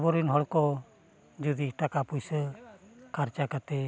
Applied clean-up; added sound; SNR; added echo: none; none; none; none.